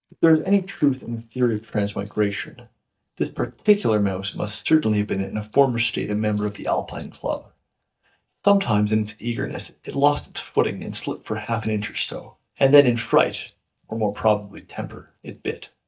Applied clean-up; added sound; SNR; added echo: neural mask model DeepFilterNet 3.